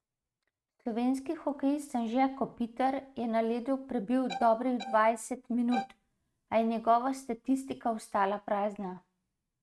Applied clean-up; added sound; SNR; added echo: neural mask model RNNoise.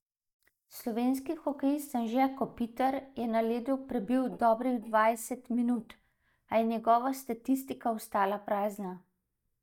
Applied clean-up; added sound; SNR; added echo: neural mask model DeepFilterNet 3.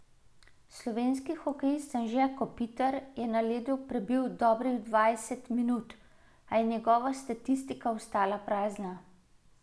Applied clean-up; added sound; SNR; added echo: none; none; none; none.